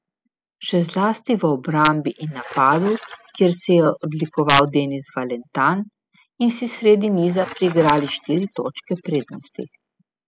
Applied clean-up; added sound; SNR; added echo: classical method spectral subtraction.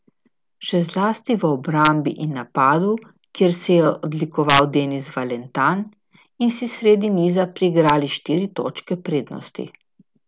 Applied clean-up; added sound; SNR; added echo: none; none; none; none.